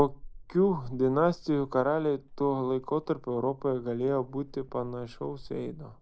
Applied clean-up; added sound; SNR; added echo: neural mask model Resemble Enhance denoiser.